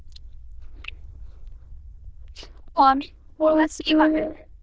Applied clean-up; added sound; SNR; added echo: neural diffusion model UNIVERSE++.